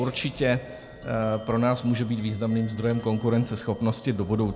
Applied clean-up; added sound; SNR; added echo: none; Clock; 20 dB; none.